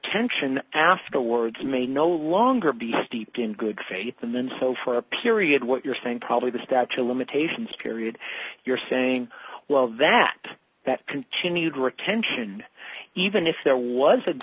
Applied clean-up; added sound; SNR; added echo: none; Whoosh, swoosh, swish; 18 dB; none.